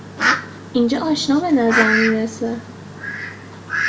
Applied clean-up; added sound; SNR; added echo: none; Fowl; 2 dB; reverberation time 0.6 s.